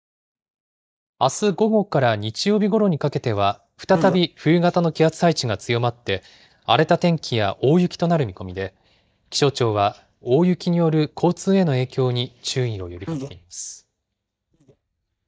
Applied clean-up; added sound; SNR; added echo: neural mask model DeepFilterNet 3.